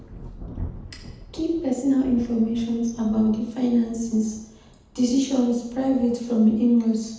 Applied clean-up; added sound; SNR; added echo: none; Thunder; 17 dB; reverberation time 0.8 s.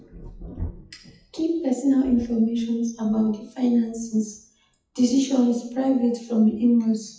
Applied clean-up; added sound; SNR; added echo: classical method WPE with log-MMSE.